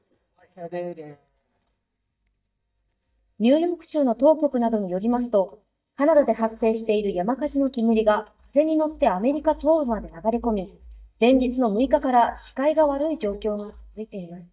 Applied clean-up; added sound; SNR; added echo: neural mask model DeepFilterNet 3.